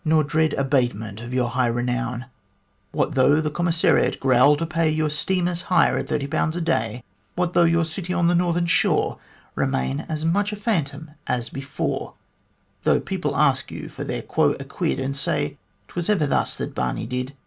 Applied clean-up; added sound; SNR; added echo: none; none; none; none.